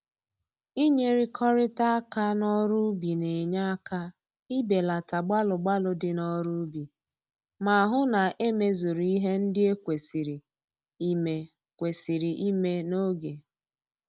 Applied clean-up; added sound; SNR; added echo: none; none; none; none.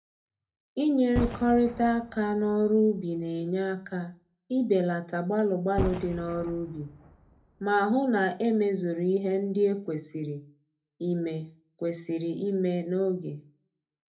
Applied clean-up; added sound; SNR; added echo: none; Boom; 12 dB; reverberation time 0.3 s.